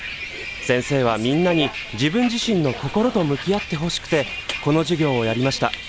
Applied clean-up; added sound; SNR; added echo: none; Bus; 10 dB; none.